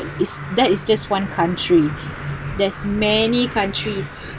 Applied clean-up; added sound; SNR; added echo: none; Crow; 15 dB; none.